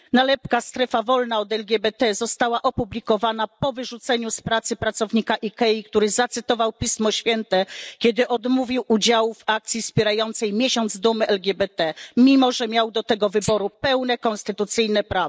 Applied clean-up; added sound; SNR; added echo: neural mask model DeepFilterNet 3.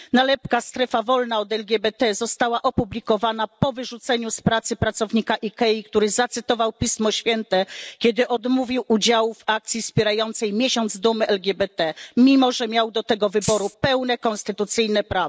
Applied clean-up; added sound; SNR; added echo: none; Rattle (instrument); 9 dB; none.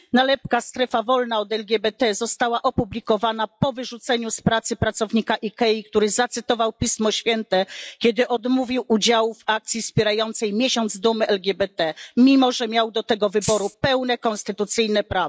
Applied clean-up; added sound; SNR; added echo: classical method log-MMSE.